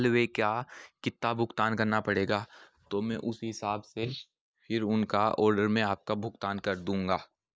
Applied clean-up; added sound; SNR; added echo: neural mask model Resemble Enhance denoiser.